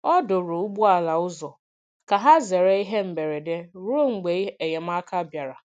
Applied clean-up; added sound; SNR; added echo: none; none; none; none.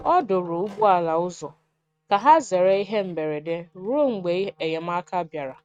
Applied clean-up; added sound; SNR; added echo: neural mask model RNNoise.